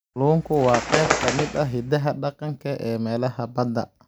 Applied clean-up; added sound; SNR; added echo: none; Bird; 4 dB; none.